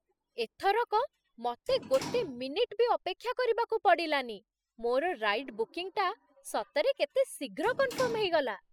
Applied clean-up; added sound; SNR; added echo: classical method spectral subtraction.